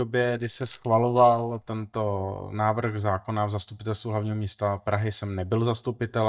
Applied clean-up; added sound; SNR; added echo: neural mask model DeepFilterNet 3.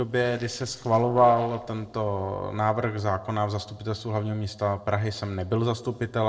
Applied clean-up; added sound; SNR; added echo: neural separator model SepFormer DNS4.